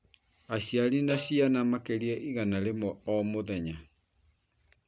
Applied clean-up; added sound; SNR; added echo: none; Cowbell; 15 dB; none.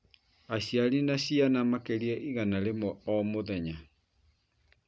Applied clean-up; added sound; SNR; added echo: none; none; none; none.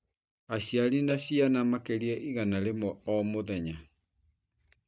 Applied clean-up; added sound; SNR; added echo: neural mask model DeepFilterNet 3.